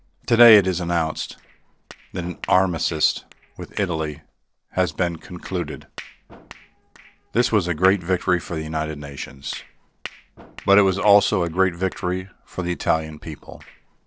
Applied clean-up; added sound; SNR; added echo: neural separator model SepFormer DNS4.